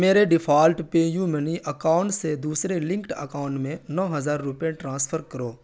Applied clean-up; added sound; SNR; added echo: none; none; none; none.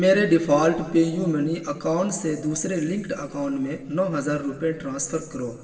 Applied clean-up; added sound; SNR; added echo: none; none; none; reverberation time 1.9 s.